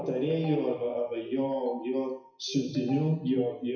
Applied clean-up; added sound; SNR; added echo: classical method WPE with log-MMSE.